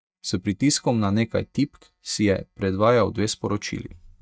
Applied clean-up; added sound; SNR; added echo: neural mask model DeepFilterNet 3.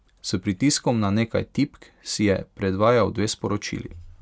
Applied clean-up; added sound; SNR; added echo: none; none; none; none.